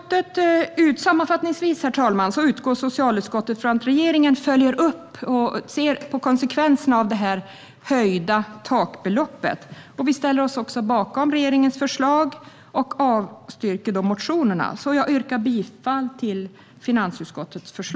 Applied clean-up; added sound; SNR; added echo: none; none; none; none.